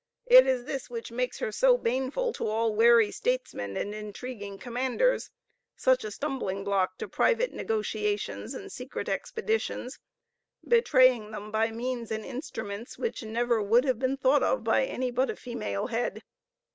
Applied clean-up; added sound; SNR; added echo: none; none; none; none.